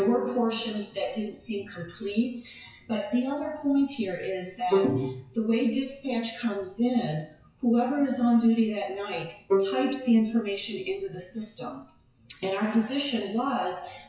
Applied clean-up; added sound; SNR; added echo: classical method WPE with log-MMSE.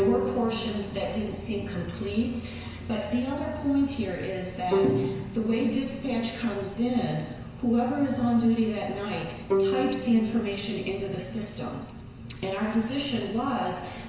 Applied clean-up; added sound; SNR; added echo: none; Bowed string instrument; 7 dB; reverberation time 0.9 s.